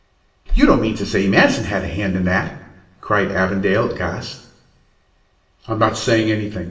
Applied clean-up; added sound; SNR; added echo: none; none; none; reverberation time 0.8 s.